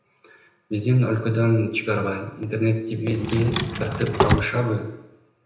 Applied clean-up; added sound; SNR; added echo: none; Drawer open or close; 1 dB; reverberation time 0.8 s.